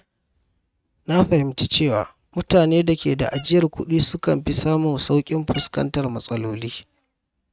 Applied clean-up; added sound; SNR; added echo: neural mask model RNNoise.